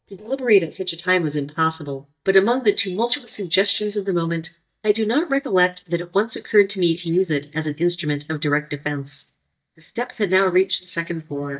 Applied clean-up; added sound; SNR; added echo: neural mask model DeepFilterNet 3.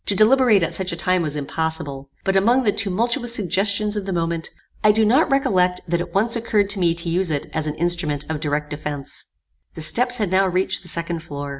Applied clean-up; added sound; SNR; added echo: none; none; none; none.